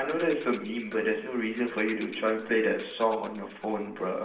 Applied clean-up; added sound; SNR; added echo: neural separator model SepFormer DNS4.